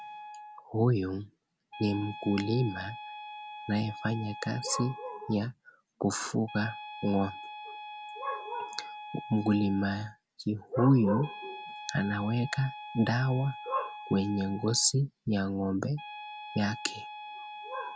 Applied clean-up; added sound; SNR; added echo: none; Wind instrument, woodwind instrument; 13 dB; none.